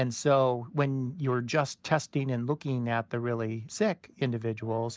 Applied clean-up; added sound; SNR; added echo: none; none; none; none.